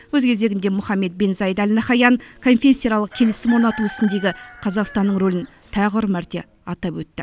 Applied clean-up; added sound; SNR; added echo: none; Chicken, rooster; 17 dB; none.